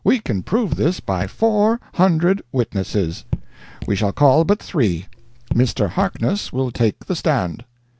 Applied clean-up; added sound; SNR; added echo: none; Raindrop / Drip; 11 dB; none.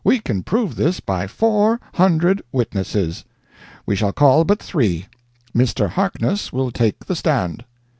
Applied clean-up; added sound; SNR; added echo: none; none; none; none.